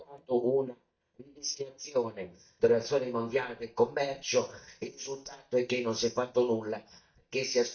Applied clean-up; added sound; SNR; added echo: neural mask model DeepFilterNet 3.